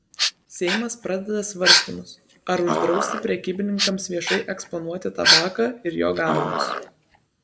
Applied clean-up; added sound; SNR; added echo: none; Dog; -1 dB; reverberation time 0.5 s.